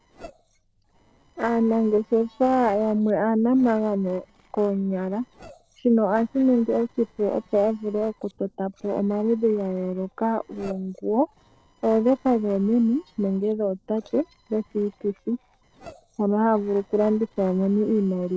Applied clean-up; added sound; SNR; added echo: neural separator model SepFormer DNS4.